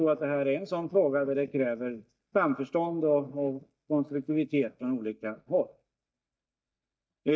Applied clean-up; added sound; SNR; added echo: neural mask model DeepFilterNet 3.